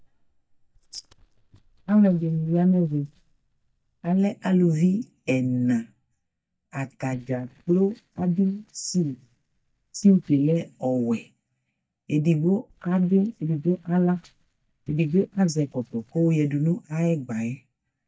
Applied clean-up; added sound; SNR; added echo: neural mask model DeepFilterNet 3.